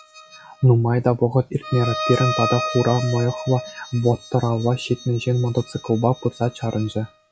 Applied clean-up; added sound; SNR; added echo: classical method log-MMSE.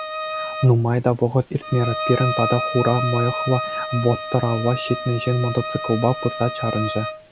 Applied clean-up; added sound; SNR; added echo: none; Bowed string instrument; 7 dB; none.